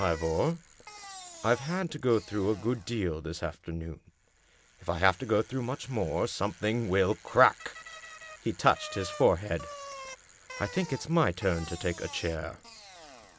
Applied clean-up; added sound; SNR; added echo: none; Bicycle; 17 dB; none.